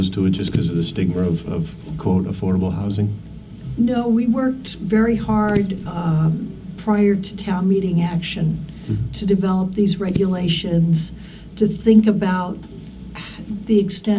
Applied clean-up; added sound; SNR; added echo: none; Fireworks / Boom; 16 dB; reverberation time 0.4 s.